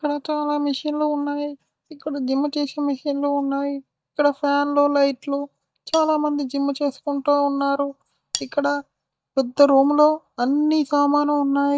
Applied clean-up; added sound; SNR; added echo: neural mask model DeepFilterNet 3.